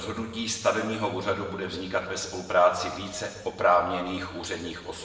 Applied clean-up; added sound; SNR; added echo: none; none; none; reverberation time 1.2 s.